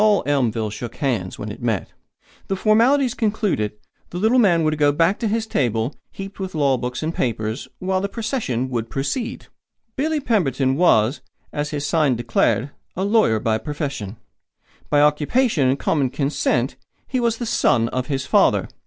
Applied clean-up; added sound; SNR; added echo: none; none; none; none.